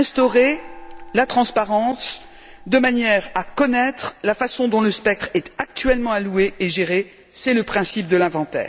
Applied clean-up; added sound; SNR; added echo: none; Gong; 18 dB; none.